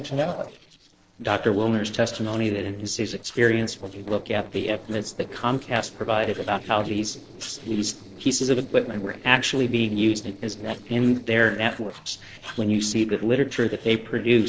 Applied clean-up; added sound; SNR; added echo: neural separator model SepFormer DNS4.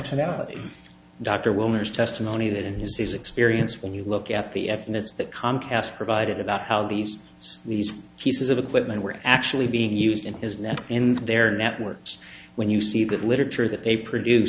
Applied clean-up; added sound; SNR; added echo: none; none; none; none.